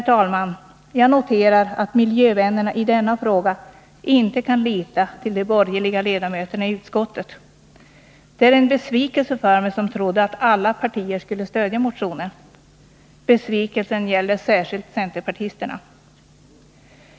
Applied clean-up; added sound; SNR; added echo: none; none; none; none.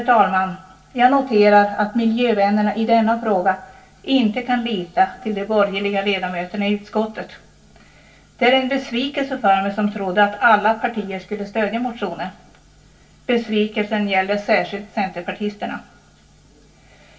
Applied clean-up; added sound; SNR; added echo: none; none; none; reverberation time 0.2 s.